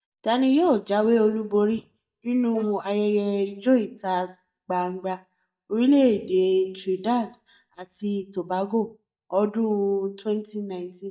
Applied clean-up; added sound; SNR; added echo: neural mask model DeepFilterNet 3.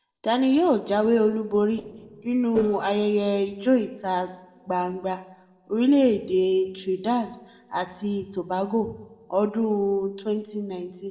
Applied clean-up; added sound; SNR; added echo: neural separator model SepFormer DNS4.